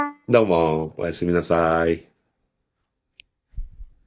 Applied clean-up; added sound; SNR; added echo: neural mask model DeepFilterNet 3.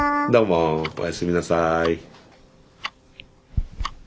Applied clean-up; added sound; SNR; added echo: none; Tick-tock; 11 dB; none.